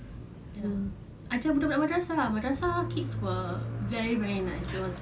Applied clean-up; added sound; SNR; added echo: none; none; none; none.